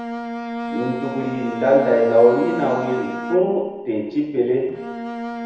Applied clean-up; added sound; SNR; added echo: none; Bowed string instrument; 9 dB; reverberation time 1.0 s.